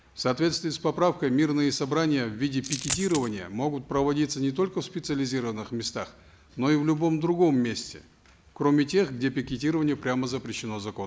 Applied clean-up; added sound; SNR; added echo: none; Coin (dropping); 6 dB; none.